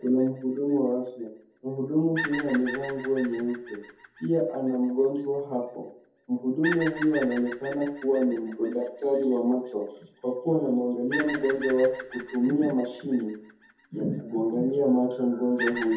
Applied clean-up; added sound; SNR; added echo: none; Bird vocalization, bird call, bird song; 13 dB; reverberation time 0.5 s.